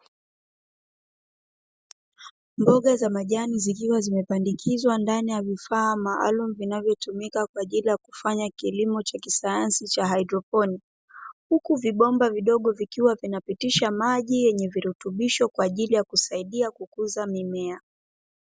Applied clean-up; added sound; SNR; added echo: none; none; none; none.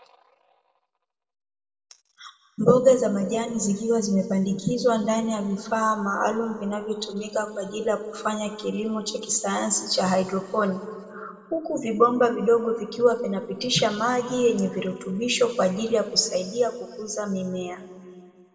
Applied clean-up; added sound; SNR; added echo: none; none; none; reverberation time 1.7 s.